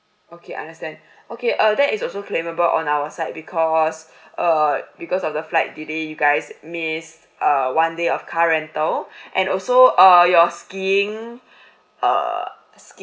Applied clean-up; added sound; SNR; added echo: none; none; none; none.